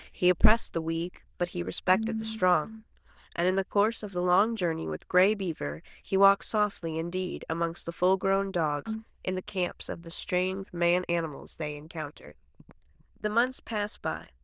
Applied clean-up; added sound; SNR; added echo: neural diffusion model UNIVERSE++.